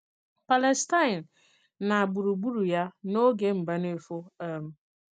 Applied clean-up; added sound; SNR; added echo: none; none; none; none.